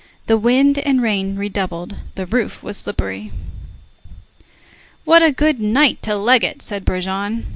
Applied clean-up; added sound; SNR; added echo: none; none; none; none.